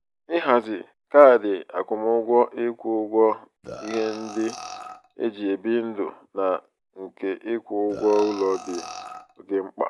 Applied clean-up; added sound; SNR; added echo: none; Burping, eructation; 15 dB; none.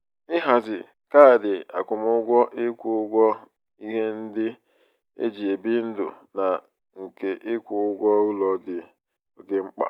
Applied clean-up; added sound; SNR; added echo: none; none; none; none.